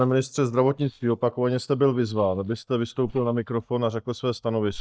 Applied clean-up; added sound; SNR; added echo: neural mask model DeepFilterNet 3.